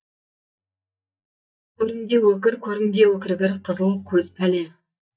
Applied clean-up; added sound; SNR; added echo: neural mask model DeepFilterNet 3.